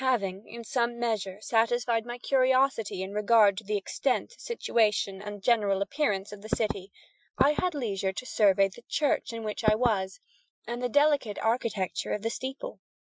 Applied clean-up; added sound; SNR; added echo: classical method Wiener filter.